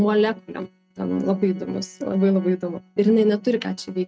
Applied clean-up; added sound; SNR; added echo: neural mask model RNNoise.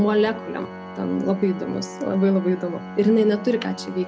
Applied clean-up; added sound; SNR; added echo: none; Organ; 13 dB; none.